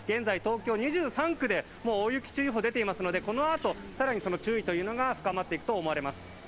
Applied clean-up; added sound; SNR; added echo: none; Engine / Vehicle; 18 dB; none.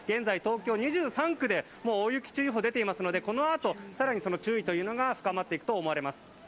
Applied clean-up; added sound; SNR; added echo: none; none; none; none.